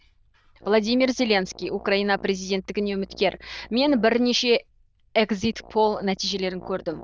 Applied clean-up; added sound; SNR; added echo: neural diffusion model UNIVERSE++.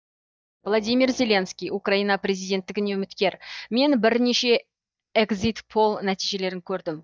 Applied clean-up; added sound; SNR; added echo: neural mask model DeepFilterNet 3.